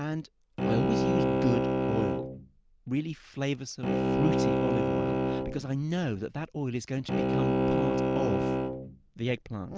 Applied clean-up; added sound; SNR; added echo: none; Bowed string instrument; -4 dB; none.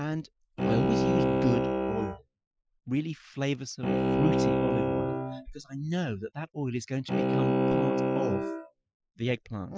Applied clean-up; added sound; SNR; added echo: classical method Wiener filter.